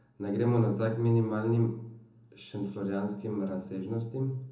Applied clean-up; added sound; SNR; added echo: none; none; none; reverberation time 0.6 s.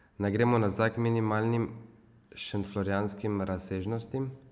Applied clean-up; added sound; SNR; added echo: none; none; none; none.